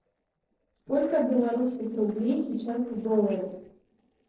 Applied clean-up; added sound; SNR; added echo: neural separator model SepFormer DNS4.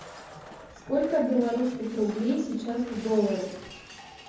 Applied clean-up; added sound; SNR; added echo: none; Shatter; 17 dB; reverberation time 0.9 s.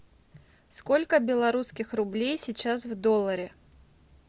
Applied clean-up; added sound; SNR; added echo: none; none; none; none.